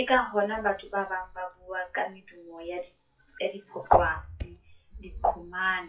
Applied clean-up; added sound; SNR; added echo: classical method WPE with log-MMSE.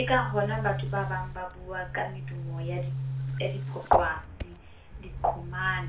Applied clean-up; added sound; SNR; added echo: none; Boom; 4 dB; reverberation time 0.3 s.